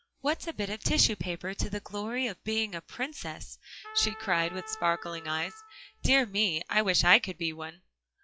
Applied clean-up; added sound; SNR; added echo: classical method log-MMSE.